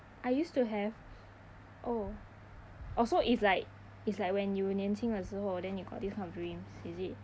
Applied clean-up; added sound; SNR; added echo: none; none; none; none.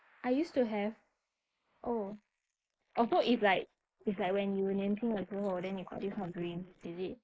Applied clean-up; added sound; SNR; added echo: neural mask model Resemble Enhance denoiser.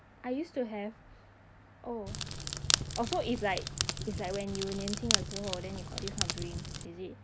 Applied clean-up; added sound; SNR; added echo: none; Crackle; -3 dB; none.